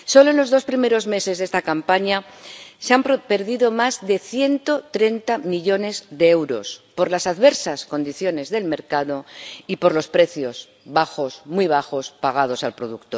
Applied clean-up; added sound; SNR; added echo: none; none; none; none.